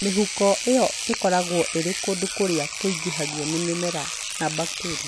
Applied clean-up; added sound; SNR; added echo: none; Engine / Domestic sounds, home sounds; 5 dB; none.